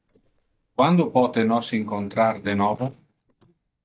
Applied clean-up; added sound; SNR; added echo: neural mask model DeepFilterNet 3.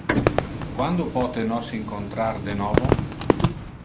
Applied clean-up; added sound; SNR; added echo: none; Printer + Fireworks; -3 dB; none.